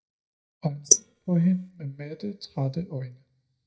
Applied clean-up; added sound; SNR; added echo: neural mask model DeepFilterNet 3.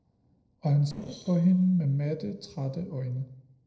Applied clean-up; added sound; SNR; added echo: neural separator model SepFormer DNS4.